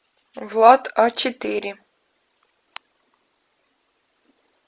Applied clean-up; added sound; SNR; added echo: none; none; none; none.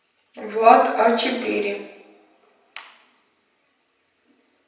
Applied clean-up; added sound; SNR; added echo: none; none; none; reverberation time 0.9 s.